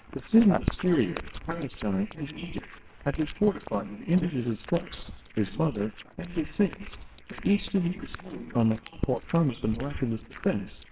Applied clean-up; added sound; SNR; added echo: neural separator model SepFormer WHAMR!.